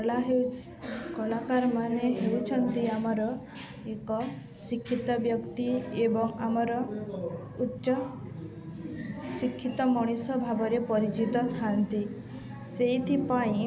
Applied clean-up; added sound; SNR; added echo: none; none; none; none.